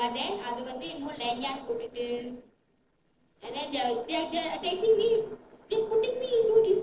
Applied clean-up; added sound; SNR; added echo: neural separator model SepFormer DNS4.